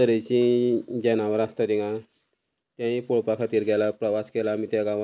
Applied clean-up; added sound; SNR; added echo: none; none; none; none.